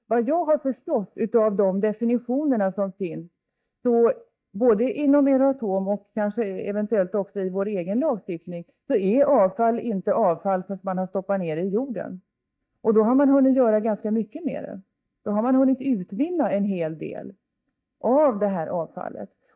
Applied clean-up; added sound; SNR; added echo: neural mask model DeepFilterNet 3.